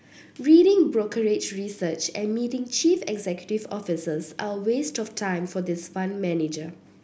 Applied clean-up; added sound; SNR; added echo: none; none; none; none.